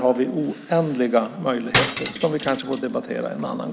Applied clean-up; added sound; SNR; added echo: none; Cutlery, silverware; 0 dB; none.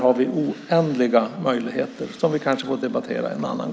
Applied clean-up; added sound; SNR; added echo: none; none; none; none.